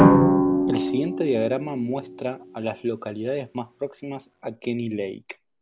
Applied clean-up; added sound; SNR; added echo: none; Drum; -5 dB; none.